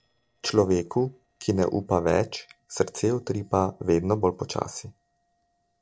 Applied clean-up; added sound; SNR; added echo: neural separator model SepFormer DNS4.